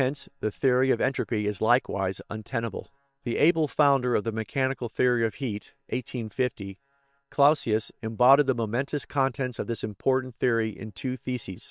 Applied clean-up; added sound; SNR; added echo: neural separator model SepFormer WHAM!.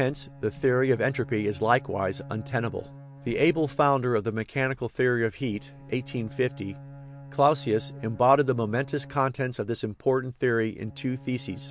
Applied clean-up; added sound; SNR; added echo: none; Bowed string instrument; 18 dB; none.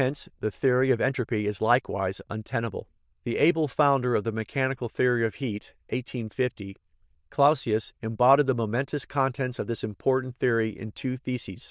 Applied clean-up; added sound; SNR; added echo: neural diffusion model UNIVERSE++.